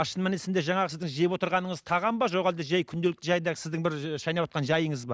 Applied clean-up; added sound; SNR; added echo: none; none; none; none.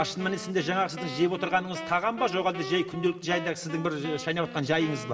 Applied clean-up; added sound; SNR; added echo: none; Wind instrument, woodwind instrument; 12 dB; reverberation time 1.8 s.